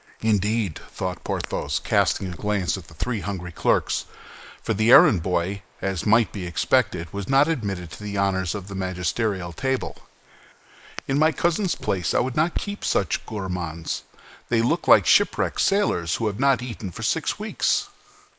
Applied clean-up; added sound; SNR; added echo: neural mask model Resemble Enhance denoiser.